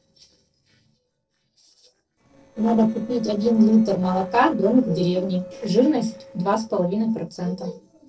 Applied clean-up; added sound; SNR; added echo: neural separator model SepFormer DNS4.